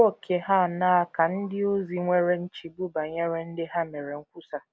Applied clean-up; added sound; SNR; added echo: none; none; none; none.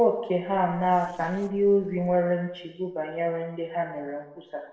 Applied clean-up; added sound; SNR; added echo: neural separator model SepFormer DNS4.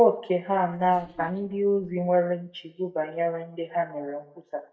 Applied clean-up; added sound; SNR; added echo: neural mask model DeepFilterNet 3.